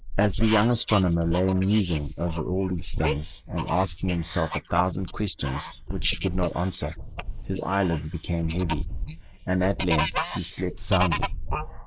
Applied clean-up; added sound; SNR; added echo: neural mask model Resemble Enhance denoiser.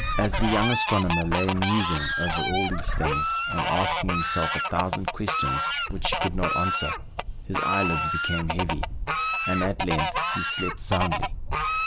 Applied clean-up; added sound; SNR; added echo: none; Fowl; -2 dB; none.